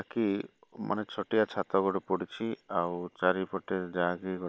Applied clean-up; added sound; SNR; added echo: none; none; none; none.